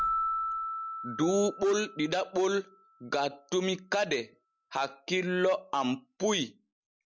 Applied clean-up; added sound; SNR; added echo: none; Keyboard (musical); 8 dB; none.